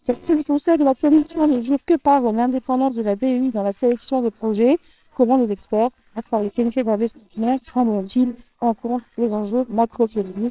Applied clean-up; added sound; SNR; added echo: neural separator model SepFormer WHAMR!.